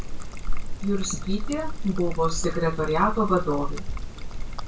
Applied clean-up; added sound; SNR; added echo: none; Trickle, dribble; -1 dB; reverberation time 0.2 s.